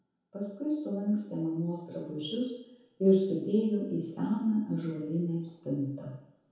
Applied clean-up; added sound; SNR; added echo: none; none; none; reverberation time 0.8 s.